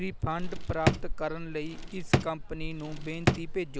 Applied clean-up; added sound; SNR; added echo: none; Ocean + Drawer open or close; -4 dB; none.